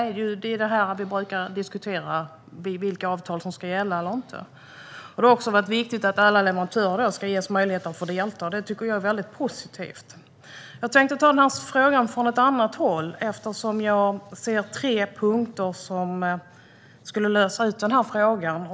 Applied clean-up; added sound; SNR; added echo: none; none; none; none.